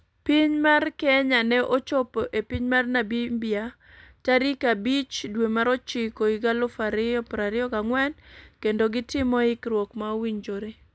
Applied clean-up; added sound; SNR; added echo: none; none; none; none.